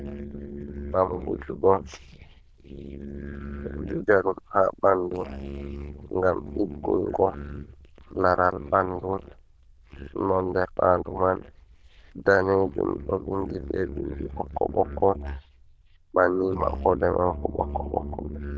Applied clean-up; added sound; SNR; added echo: neural diffusion model UNIVERSE++.